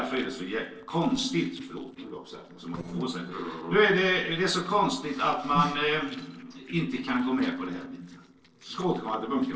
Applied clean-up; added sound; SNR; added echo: neural separator model SepFormer DNS4.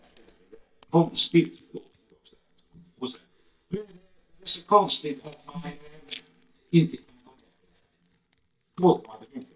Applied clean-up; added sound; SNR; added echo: neural mask model DeepFilterNet 3.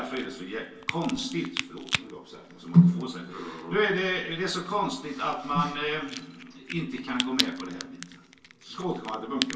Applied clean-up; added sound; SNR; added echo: none; Crack; 10 dB; reverberation time 0.2 s.